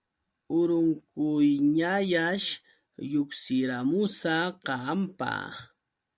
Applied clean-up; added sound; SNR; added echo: none; none; none; none.